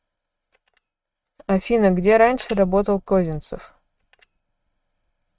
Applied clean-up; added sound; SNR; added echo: neural mask model RNNoise.